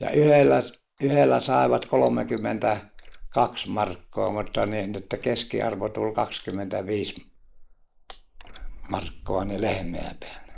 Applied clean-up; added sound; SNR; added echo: neural mask model Resemble Enhance denoiser.